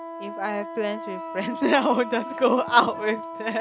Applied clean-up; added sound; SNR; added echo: none; Wind instrument, woodwind instrument; 10 dB; none.